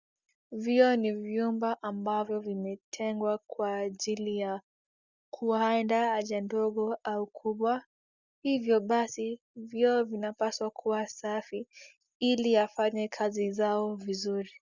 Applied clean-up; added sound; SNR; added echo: none; none; none; none.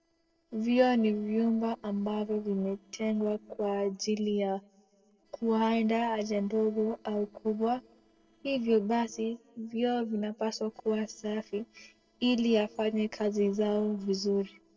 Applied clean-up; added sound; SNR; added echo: neural separator model SepFormer DNS4.